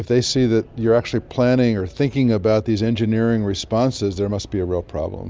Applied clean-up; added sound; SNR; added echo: none; none; none; none.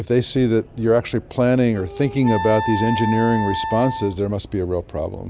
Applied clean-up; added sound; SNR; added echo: none; Wind instrument, woodwind instrument; 8 dB; none.